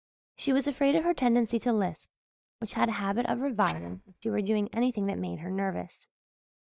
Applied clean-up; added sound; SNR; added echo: neural mask model DeepFilterNet 3.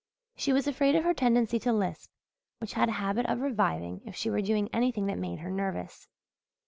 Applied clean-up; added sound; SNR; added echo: none; none; none; none.